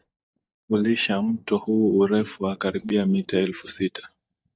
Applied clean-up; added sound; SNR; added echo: neural mask model DeepFilterNet 3.